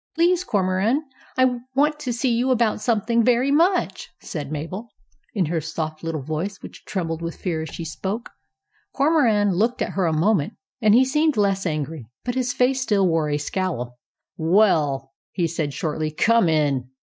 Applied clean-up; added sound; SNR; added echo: neural mask model DeepFilterNet 3.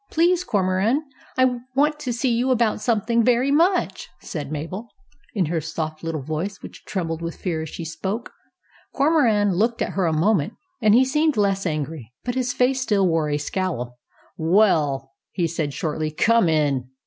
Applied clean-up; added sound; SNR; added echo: none; none; none; none.